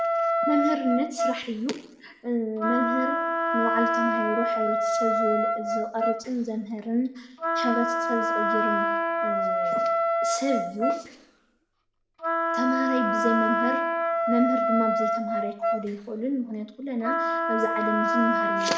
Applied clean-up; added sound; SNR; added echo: none; Wind instrument, woodwind instrument; -3 dB; reverberation time 0.7 s.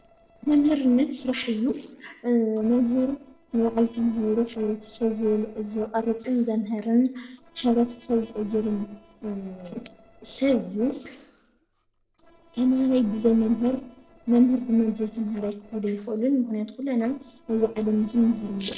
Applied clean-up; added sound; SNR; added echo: neural separator model SepFormer DNS4.